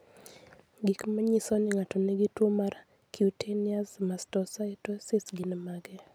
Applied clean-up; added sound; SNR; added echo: none; none; none; none.